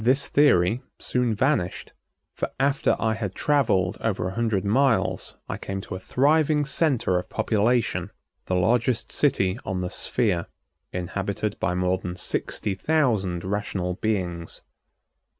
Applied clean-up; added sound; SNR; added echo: none; none; none; none.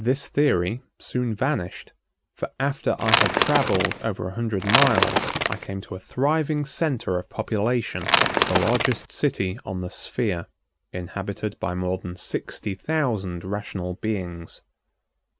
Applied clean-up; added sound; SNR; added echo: none; Crackle / Crushing / Wood; -3 dB; none.